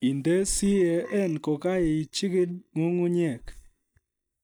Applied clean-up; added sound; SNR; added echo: neural mask model DeepFilterNet 3.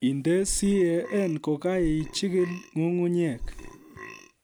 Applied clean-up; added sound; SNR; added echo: none; Burping, eructation; 14 dB; none.